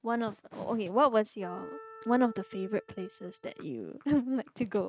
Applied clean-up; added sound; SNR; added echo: neural mask model RNNoise.